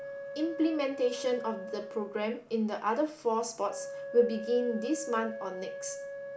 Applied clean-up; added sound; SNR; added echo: none; Wind instrument, woodwind instrument; 10 dB; none.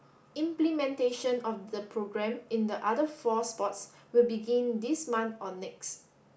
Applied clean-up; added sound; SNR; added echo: none; none; none; none.